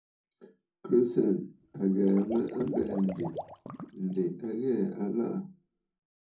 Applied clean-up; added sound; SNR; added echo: none; Water / Liquid; 13 dB; reverberation time 0.4 s.